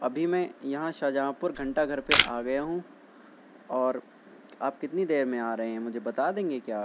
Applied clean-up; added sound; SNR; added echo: none; Camera; -1 dB; none.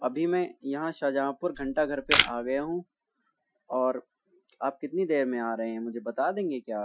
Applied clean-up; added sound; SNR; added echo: classical method Wiener filter.